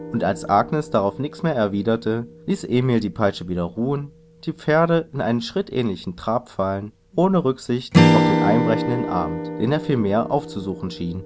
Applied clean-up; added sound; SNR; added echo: none; Strum; 3 dB; none.